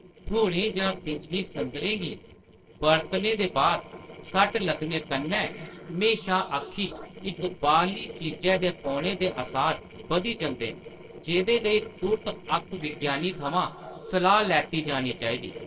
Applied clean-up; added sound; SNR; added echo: neural separator model SepFormer DNS4.